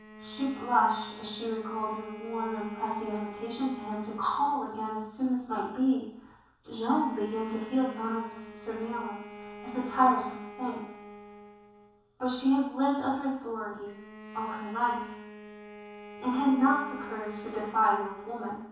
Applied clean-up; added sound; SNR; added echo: none; Bowed string instrument; 15 dB; reverberation time 0.7 s.